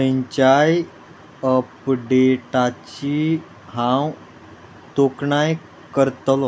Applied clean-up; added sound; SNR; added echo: none; none; none; none.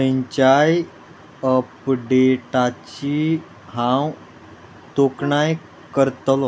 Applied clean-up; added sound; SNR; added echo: none; Brass instrument; 20 dB; none.